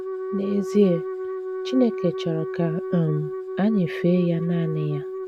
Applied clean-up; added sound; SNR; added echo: none; Wind instrument, woodwind instrument; 6 dB; none.